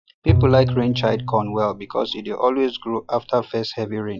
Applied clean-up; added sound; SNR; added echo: classical method log-MMSE.